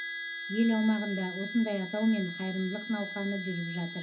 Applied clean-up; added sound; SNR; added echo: none; Harmonica; 7 dB; reverberation time 0.4 s.